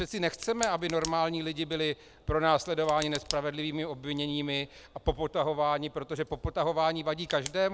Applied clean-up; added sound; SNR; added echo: none; Tick; 16 dB; none.